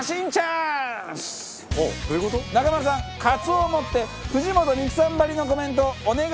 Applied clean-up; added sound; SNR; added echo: none; none; none; none.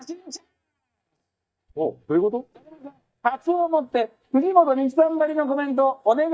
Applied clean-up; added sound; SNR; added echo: neural mask model DeepFilterNet 3.